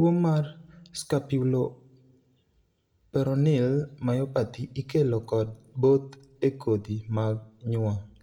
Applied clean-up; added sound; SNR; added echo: none; none; none; reverberation time 0.4 s.